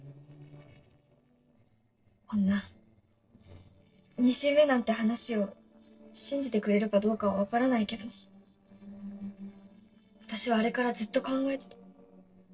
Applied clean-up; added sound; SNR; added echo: neural separator model SepFormer DNS4.